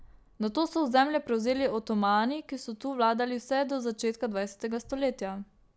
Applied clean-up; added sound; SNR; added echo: none; none; none; none.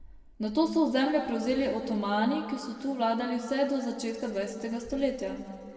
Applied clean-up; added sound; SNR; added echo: none; none; none; reverberation time 2.0 s.